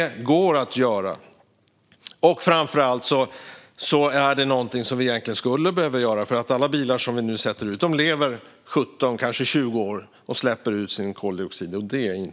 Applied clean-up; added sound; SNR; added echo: none; none; none; none.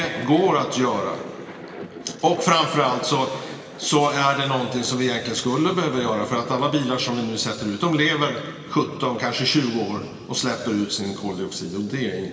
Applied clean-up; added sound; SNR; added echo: none; Thunder; 17 dB; reverberation time 2.5 s.